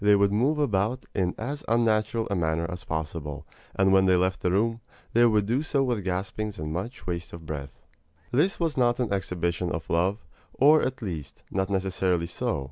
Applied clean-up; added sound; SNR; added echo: none; none; none; none.